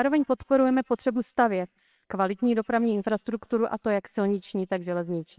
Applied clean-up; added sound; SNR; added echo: neural separator model SepFormer WHAMR!.